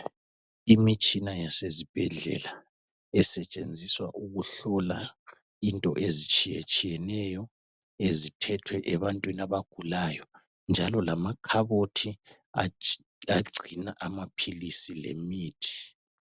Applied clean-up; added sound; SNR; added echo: none; none; none; none.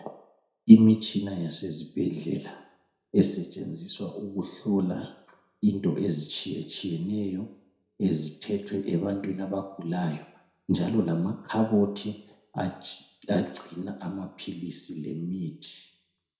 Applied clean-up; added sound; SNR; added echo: none; none; none; reverberation time 0.6 s.